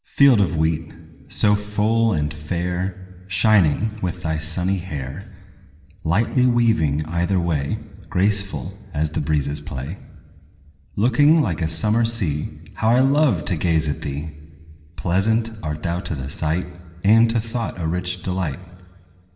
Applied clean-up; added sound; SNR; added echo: none; none; none; reverberation time 1.6 s.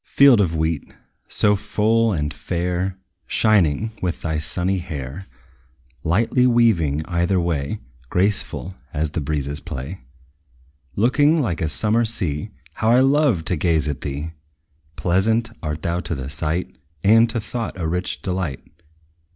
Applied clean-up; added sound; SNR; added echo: none; none; none; none.